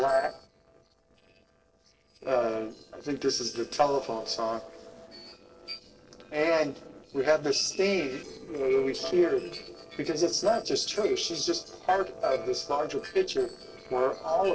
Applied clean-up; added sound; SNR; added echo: neural separator model SepFormer DNS4.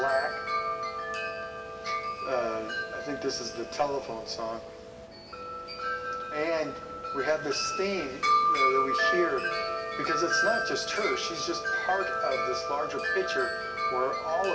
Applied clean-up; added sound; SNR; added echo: none; Wind chime; -1 dB; reverberation time 2.0 s.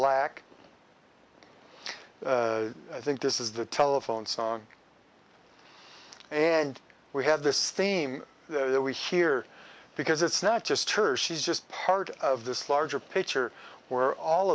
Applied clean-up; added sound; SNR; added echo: none; none; none; none.